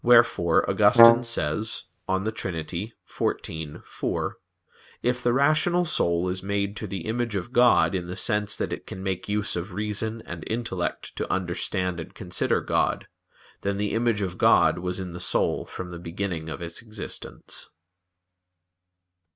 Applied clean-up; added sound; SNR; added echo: neural mask model RNNoise.